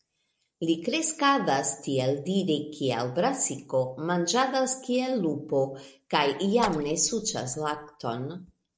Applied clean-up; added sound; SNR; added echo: neural separator model SepFormer DNS4.